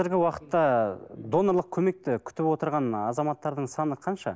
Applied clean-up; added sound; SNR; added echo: none; none; none; none.